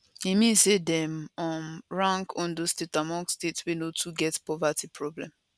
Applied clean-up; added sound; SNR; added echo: none; none; none; none.